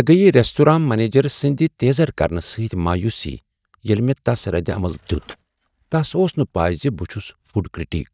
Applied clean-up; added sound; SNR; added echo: neural mask model DeepFilterNet 3.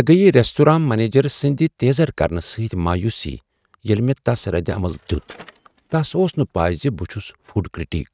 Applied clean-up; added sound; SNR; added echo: neural mask model RNNoise.